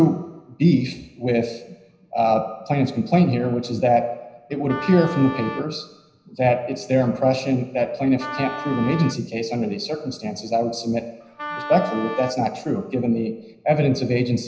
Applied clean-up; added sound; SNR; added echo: none; Wind instrument, woodwind instrument; 10 dB; reverberation time 0.9 s.